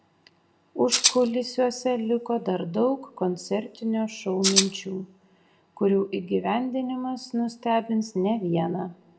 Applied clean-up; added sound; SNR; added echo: none; Rattle (instrument); -3 dB; reverberation time 0.5 s.